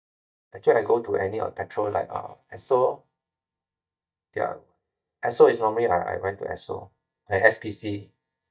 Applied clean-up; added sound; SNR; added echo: neural mask model DeepFilterNet 3.